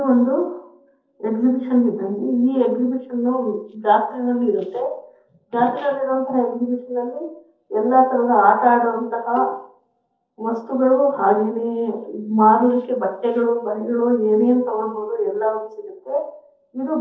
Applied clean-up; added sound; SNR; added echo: neural separator model SepFormer DNS4.